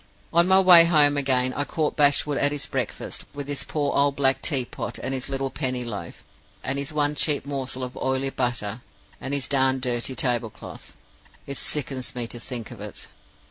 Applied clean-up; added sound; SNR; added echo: none; none; none; none.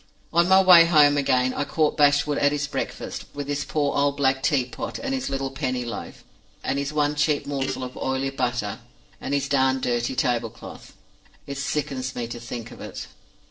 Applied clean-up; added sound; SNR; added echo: neural separator model SepFormer DNS4.